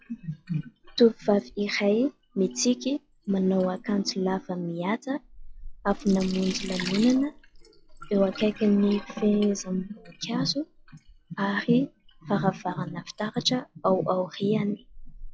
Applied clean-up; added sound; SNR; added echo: classical method log-MMSE.